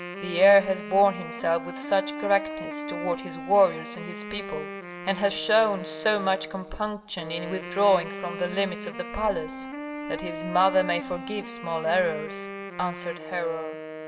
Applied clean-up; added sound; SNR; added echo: none; Wind instrument, woodwind instrument; 10 dB; reverberation time 0.9 s.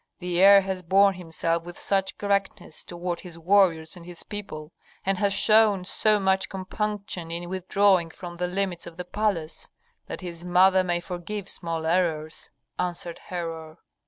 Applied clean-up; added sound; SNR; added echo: none; none; none; none.